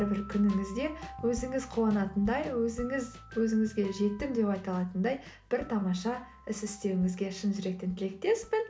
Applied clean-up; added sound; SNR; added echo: none; none; none; none.